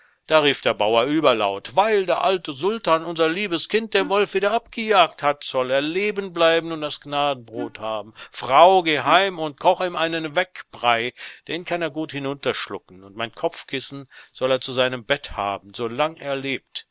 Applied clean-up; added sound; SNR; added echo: none; Wind instrument, woodwind instrument; 16 dB; none.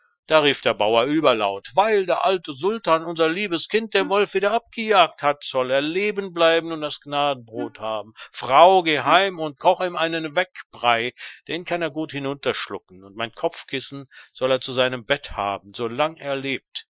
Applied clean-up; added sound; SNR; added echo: classical method Wiener filter.